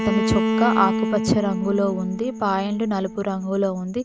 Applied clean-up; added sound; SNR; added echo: none; Bowed string instrument; 3 dB; none.